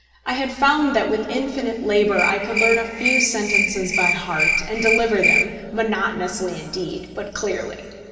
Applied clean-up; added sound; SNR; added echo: none; Cricket; -1 dB; reverberation time 2.4 s.